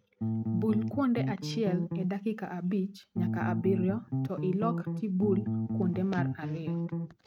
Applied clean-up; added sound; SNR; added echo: neural mask model RNNoise.